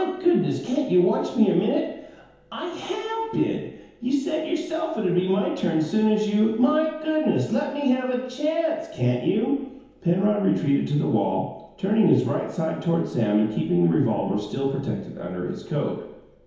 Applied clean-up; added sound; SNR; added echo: none; none; none; reverberation time 1.0 s.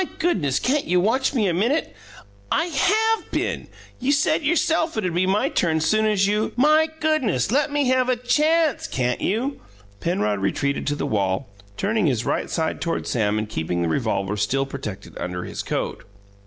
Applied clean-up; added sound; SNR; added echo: none; none; none; none.